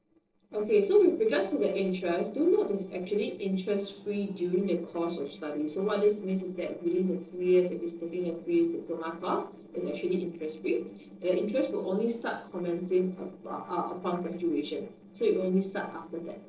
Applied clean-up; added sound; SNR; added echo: neural separator model SepFormer DNS4.